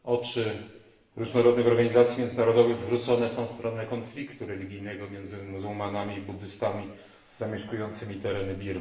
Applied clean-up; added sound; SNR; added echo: none; none; none; reverberation time 0.8 s.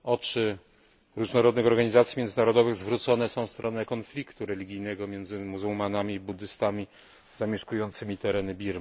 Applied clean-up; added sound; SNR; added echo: none; none; none; none.